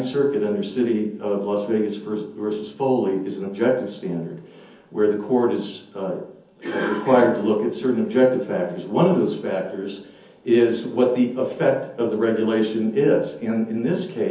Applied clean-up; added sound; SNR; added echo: none; none; none; reverberation time 0.5 s.